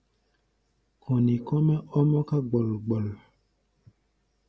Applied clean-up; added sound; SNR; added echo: none; none; none; none.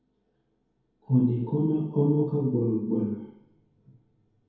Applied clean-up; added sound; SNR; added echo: none; none; none; reverberation time 2.1 s.